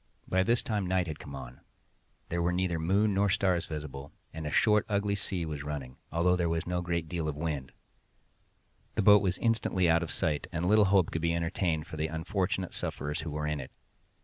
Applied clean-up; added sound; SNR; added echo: none; none; none; none.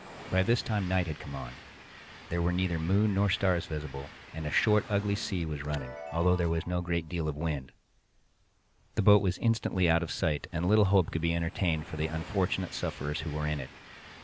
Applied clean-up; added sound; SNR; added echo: none; Chime + Train; 19 dB; none.